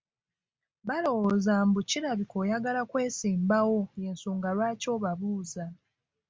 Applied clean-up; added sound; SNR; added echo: none; none; none; none.